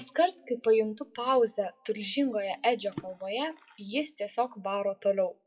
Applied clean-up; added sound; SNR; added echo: classical method WPE with log-MMSE.